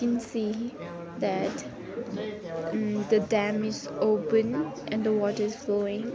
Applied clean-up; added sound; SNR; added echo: none; none; none; none.